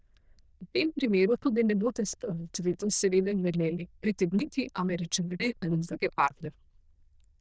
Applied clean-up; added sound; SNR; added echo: neural diffusion model UNIVERSE++.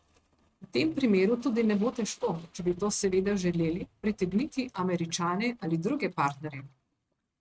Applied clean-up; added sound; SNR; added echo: neural mask model RNNoise.